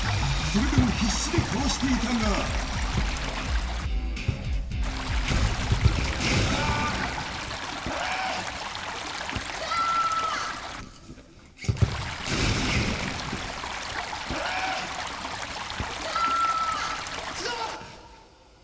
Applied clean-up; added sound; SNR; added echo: none; Stream; 6 dB; reverberation time 2.3 s.